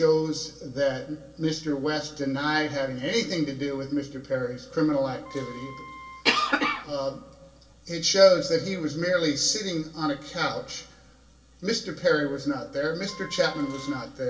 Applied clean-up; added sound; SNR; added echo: none; Wind instrument, woodwind instrument; 18 dB; reverberation time 0.3 s.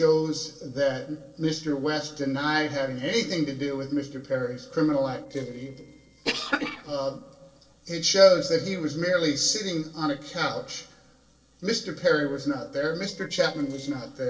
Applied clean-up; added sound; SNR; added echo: neural separator model SepFormer DNS4.